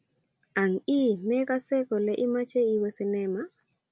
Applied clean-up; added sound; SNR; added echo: none; none; none; none.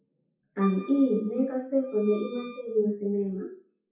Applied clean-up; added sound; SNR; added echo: classical method WPE with log-MMSE.